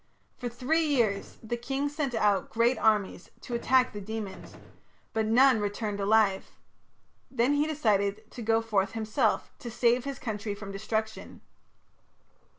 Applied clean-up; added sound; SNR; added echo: none; Gunshot, gunfire; 16 dB; none.